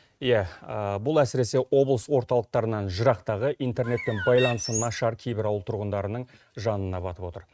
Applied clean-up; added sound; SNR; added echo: neural mask model RNNoise.